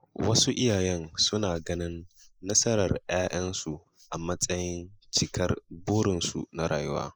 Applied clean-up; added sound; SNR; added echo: neural mask model Resemble Enhance denoiser.